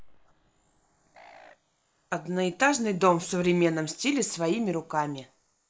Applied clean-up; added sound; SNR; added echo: neural mask model Resemble Enhance denoiser.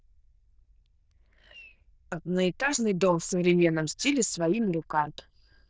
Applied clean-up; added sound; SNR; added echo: neural diffusion model UNIVERSE++.